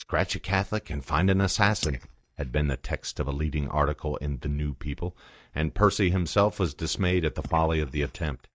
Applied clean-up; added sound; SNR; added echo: neural mask model DeepFilterNet 3.